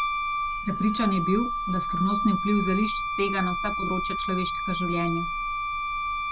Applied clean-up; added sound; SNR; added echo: none; Wind instrument, woodwind instrument; 1 dB; none.